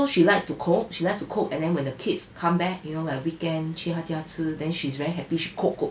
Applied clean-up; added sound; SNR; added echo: none; none; none; none.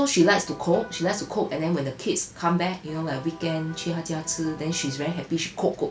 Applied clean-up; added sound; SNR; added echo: none; Electric guitar; 18 dB; none.